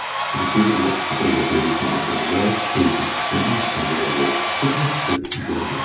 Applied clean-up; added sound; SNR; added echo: none; Domestic sounds, home sounds; 1 dB; reverberation time 0.8 s.